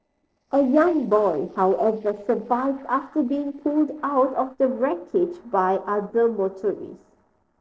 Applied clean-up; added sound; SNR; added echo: neural separator model SepFormer DNS4.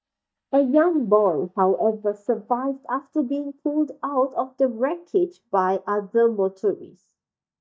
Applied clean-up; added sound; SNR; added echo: neural mask model DeepFilterNet 3.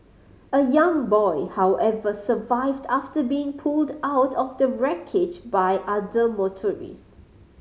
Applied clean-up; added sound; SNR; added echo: none; none; none; none.